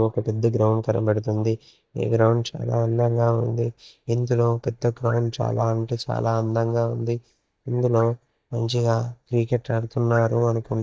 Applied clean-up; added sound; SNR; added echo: neural mask model DeepFilterNet 3.